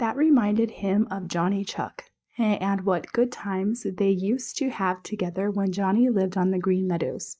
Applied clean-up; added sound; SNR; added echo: neural mask model Resemble Enhance denoiser.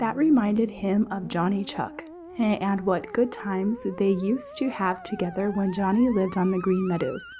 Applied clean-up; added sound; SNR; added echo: none; Musical instrument; 17 dB; none.